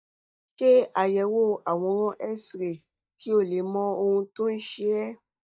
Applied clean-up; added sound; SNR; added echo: neural mask model DeepFilterNet 3.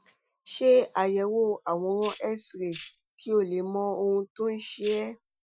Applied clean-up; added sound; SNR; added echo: classical method Wiener filter.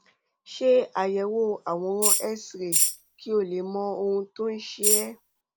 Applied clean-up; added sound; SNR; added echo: none; Tambourine; -3 dB; none.